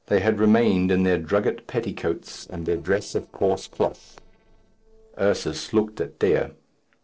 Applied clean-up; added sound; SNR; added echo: neural separator model SepFormer DNS4.